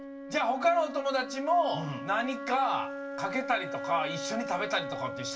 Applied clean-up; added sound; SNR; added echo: none; Wind instrument, woodwind instrument; 8 dB; reverberation time 0.2 s.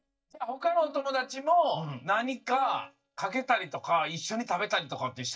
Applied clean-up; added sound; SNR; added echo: neural mask model DeepFilterNet 3.